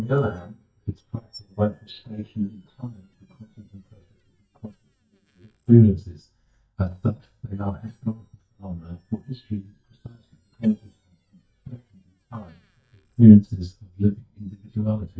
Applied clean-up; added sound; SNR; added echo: neural mask model DeepFilterNet 3.